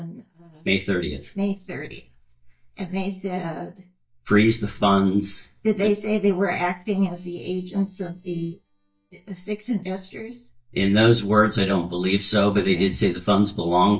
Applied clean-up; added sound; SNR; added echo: neural mask model DeepFilterNet 3.